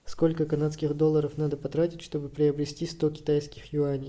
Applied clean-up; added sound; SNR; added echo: none; none; none; none.